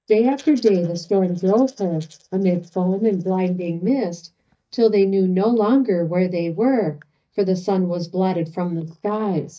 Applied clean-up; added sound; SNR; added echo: neural mask model DeepFilterNet 3.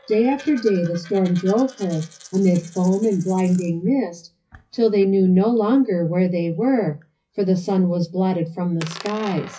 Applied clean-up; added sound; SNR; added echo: classical method WPE with log-MMSE.